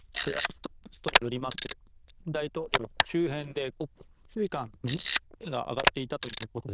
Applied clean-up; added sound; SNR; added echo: neural diffusion model UNIVERSE++.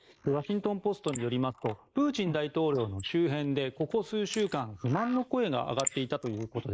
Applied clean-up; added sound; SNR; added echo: neural mask model Resemble Enhance denoiser.